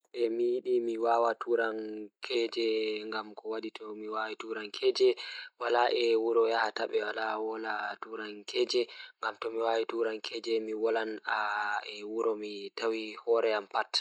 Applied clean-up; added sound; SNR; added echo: none; none; none; none.